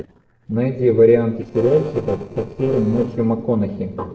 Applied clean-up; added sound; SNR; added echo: neural separator model SepFormer DNS4.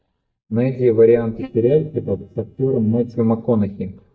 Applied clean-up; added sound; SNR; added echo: neural mask model DeepFilterNet 3.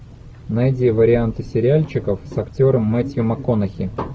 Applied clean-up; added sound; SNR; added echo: none; none; none; none.